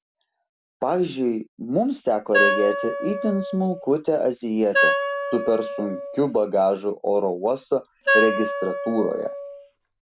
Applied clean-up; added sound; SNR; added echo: none; Wind instrument, woodwind instrument; 2 dB; none.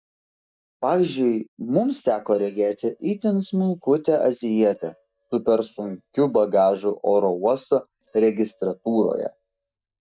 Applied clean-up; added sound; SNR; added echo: neural mask model DeepFilterNet 3.